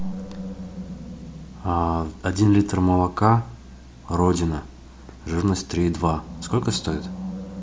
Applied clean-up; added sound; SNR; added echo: none; Animal; 14 dB; none.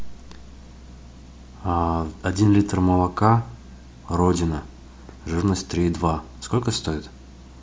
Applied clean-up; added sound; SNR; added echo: none; none; none; none.